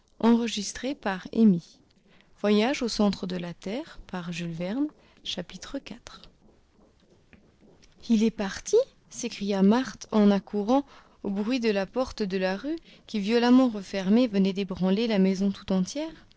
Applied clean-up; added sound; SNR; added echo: neural separator model SepFormer DNS4.